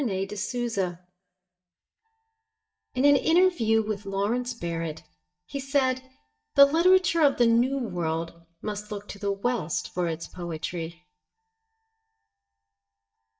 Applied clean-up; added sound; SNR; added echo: neural mask model DeepFilterNet 3.